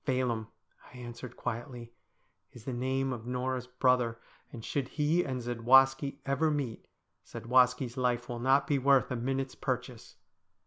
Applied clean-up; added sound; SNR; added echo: none; none; none; none.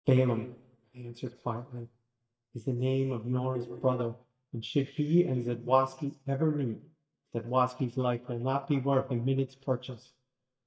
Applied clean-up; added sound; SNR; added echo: neural mask model DeepFilterNet 3.